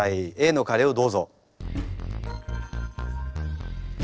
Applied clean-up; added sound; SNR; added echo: neural separator model SepFormer DNS4.